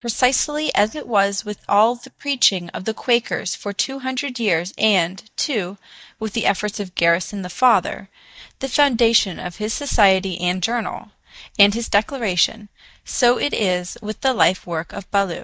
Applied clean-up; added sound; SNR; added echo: neural mask model DeepFilterNet 3.